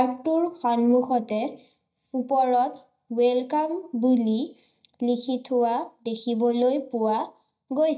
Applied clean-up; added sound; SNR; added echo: neural mask model DeepFilterNet 3.